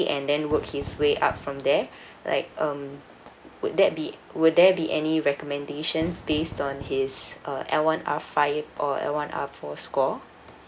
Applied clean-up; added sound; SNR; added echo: none; Fire / Fireworks; 19 dB; none.